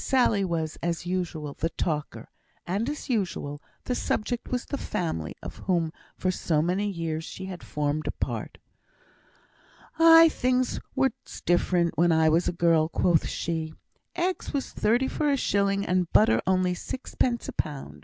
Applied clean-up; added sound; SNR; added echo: none; none; none; none.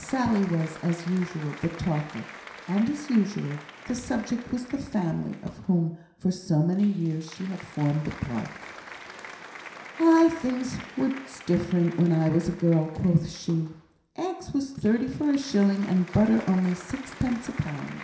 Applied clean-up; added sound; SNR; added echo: none; Applause; 18 dB; reverberation time 0.7 s.